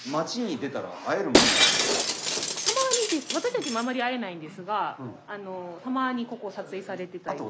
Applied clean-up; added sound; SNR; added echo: none; Shatter; -4 dB; none.